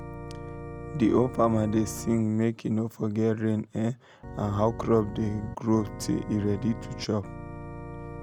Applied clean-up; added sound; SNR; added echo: none; Organ; 12 dB; none.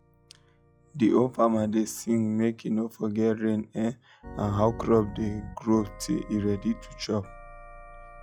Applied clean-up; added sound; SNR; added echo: classical method log-MMSE.